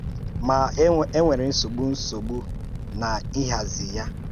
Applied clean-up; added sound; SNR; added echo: none; Fire; 6 dB; none.